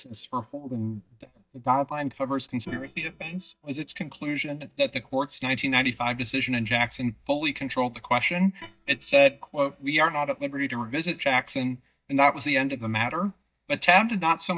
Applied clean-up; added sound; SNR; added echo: neural mask model DeepFilterNet 3.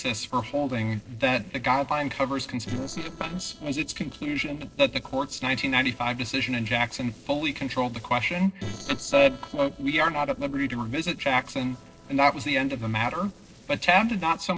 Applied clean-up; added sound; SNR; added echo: neural separator model SepFormer DNS4.